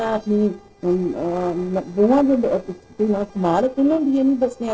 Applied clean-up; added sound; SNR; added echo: neural separator model SepFormer DNS4.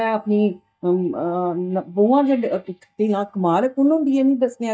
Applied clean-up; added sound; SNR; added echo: neural mask model DeepFilterNet 3.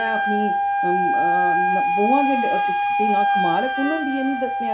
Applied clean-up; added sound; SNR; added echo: none; Wind instrument, woodwind instrument; -5 dB; none.